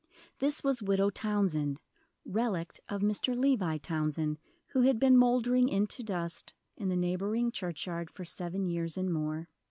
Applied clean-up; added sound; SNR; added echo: none; none; none; none.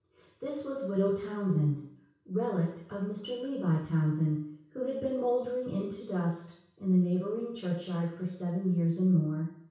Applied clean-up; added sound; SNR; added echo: none; none; none; reverberation time 0.6 s.